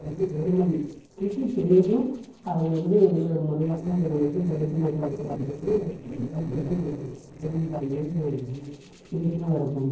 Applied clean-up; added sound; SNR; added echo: neural separator model SepFormer DNS4.